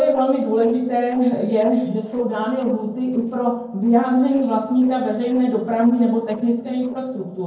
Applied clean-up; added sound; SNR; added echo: neural separator model SepFormer DNS4.